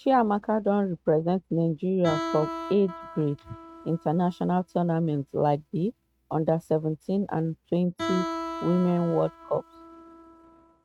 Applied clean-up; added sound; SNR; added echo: neural mask model RNNoise.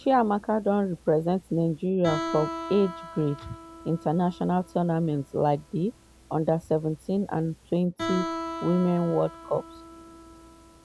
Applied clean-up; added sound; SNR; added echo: none; Guitar; 12 dB; none.